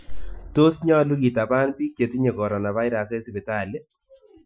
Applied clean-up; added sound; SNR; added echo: classical method Wiener filter.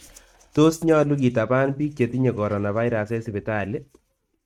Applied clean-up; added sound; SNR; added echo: neural mask model RNNoise.